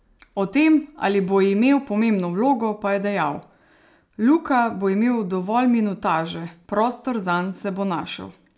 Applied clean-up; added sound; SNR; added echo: none; none; none; none.